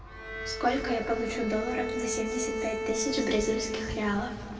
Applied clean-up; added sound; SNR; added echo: none; Bowed string instrument; 4 dB; reverberation time 2.0 s.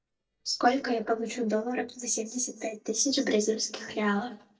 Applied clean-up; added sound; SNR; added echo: neural mask model DeepFilterNet 3.